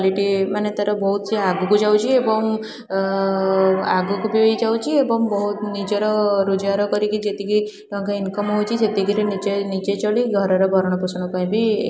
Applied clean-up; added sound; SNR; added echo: none; none; none; none.